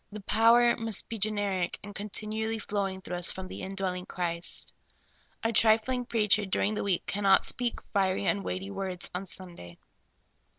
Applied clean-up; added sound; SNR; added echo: none; none; none; none.